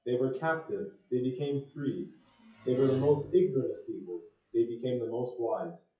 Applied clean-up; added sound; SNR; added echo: classical method WPE with log-MMSE.